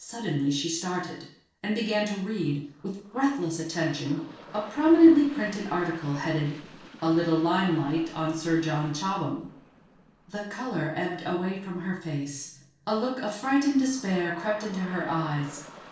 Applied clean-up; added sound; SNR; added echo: neural separator model SepFormer DNS4.